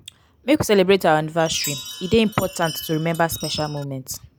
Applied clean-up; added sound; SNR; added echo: none; Chime; 13 dB; none.